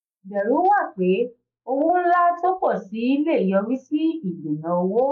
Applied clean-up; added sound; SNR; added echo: neural mask model Resemble Enhance denoiser.